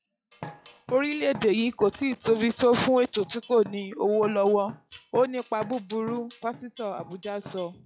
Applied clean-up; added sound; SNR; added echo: classical method log-MMSE.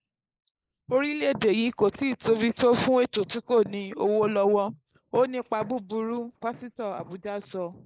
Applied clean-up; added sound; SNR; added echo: neural mask model Resemble Enhance denoiser.